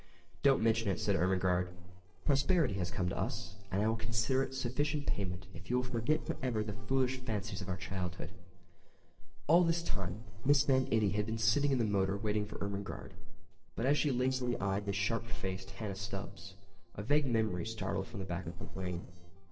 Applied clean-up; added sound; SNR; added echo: neural separator model SepFormer DNS4.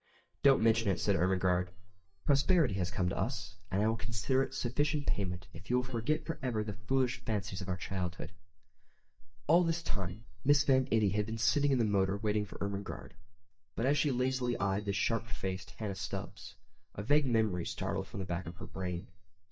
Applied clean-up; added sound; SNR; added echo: neural mask model DeepFilterNet 3.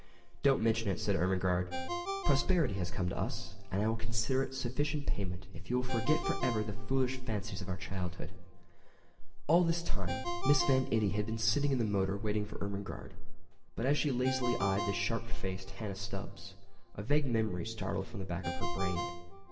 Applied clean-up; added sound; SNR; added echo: none; Ringtone; 15 dB; reverberation time 0.9 s.